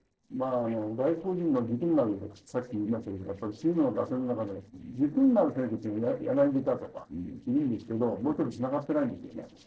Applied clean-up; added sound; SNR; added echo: neural separator model SepFormer DNS4.